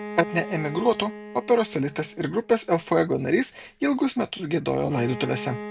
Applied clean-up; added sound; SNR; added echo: none; Bowed string instrument; 14 dB; none.